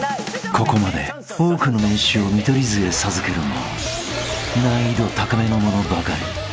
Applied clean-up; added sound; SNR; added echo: none; none; none; none.